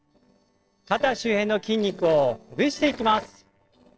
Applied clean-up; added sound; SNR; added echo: neural separator model SepFormer DNS4.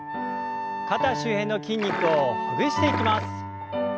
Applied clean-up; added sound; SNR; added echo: none; Liquid + Wind instrument, woodwind instrument; 5 dB; none.